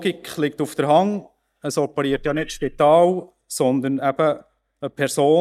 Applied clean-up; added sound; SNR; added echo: neural mask model DeepFilterNet 3.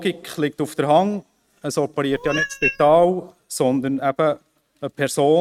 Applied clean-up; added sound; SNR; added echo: neural mask model RNNoise.